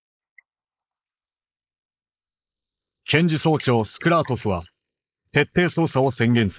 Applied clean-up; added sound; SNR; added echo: neural mask model Resemble Enhance denoiser.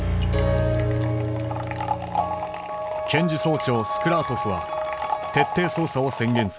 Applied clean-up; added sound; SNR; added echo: none; Liquid; 8 dB; none.